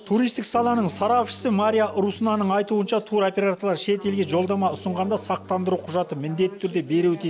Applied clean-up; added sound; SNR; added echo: none; Electric guitar / Strum; 18 dB; none.